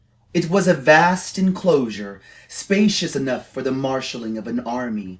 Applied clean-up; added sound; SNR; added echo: none; none; none; none.